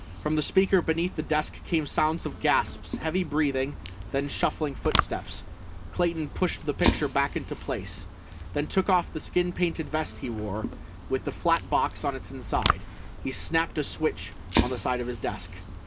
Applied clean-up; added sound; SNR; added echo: none; Fire; 5 dB; reverberation time 0.3 s.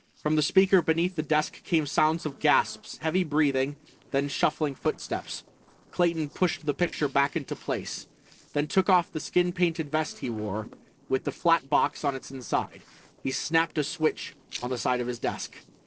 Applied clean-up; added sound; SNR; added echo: neural separator model SepFormer DNS4.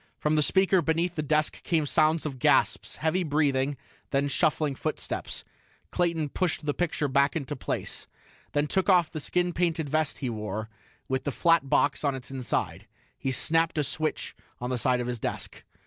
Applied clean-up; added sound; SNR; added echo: none; none; none; none.